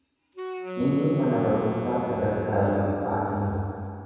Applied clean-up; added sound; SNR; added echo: none; Wind instrument, woodwind instrument; 10 dB; reverberation time 2.2 s.